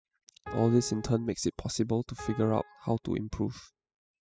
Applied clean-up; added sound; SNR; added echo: classical method spectral subtraction.